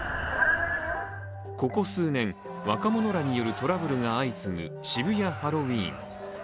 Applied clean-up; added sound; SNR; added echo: none; none; none; none.